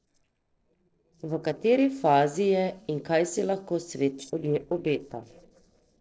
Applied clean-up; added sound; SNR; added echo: neural separator model SepFormer DNS4.